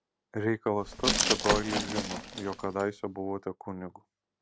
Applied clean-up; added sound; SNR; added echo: none; Glass; -1 dB; none.